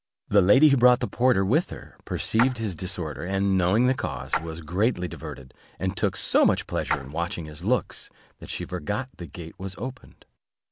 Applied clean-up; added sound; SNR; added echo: none; Splash, splatter; 10 dB; none.